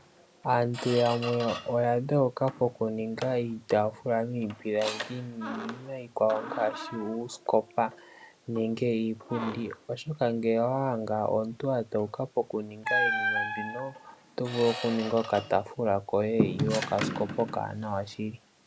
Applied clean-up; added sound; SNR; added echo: none; Squeak; 8 dB; none.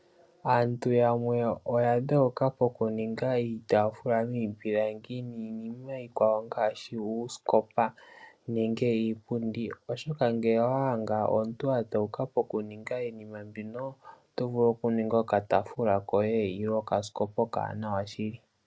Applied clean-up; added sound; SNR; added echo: none; none; none; none.